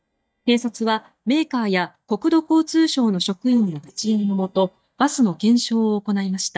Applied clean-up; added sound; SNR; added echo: neural mask model DeepFilterNet 3.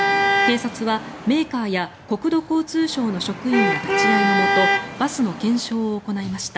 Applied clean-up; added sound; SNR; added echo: none; Traffic noise, roadway noise / Vehicle horn, car horn, honking; 1 dB; none.